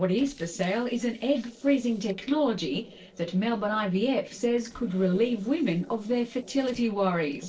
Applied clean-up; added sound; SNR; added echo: neural separator model SepFormer DNS4.